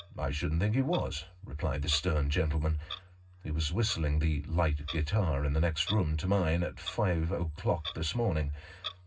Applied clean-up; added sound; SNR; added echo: none; Clock; 18 dB; reverberation time 0.4 s.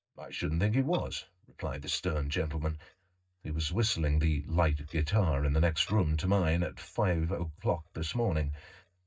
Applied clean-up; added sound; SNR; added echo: neural mask model DeepFilterNet 3.